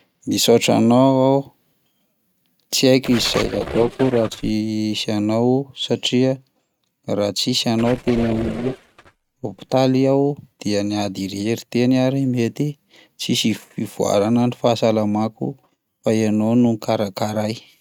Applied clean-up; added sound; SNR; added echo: neural mask model RNNoise.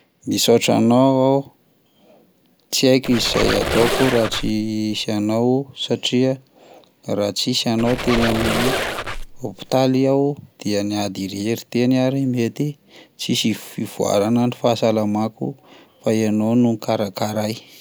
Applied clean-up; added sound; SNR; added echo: none; Squeak; 4 dB; none.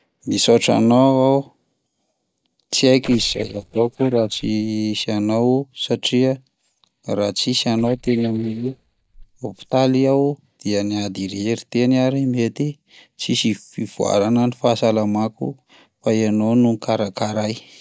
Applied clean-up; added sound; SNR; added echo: neural mask model DeepFilterNet 3.